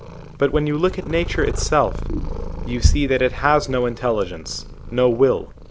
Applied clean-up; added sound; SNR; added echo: none; Purr; 9 dB; none.